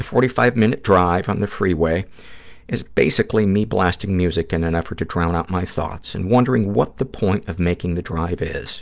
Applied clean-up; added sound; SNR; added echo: none; none; none; none.